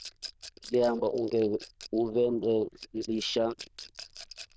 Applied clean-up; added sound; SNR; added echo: neural diffusion model UNIVERSE++.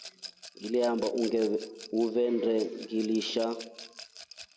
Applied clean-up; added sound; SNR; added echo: none; Rattle / Glass; 17 dB; none.